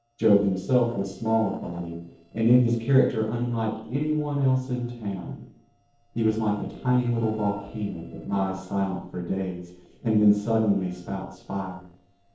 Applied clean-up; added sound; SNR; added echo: neural separator model SepFormer DNS4.